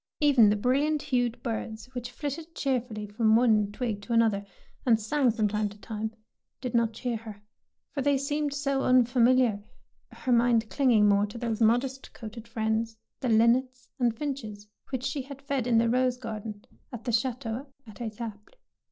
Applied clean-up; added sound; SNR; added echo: neural separator model SepFormer DNS4.